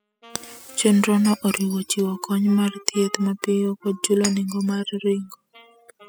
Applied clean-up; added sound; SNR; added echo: classical method spectral subtraction.